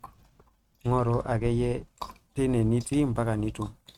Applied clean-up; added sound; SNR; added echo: neural mask model RNNoise.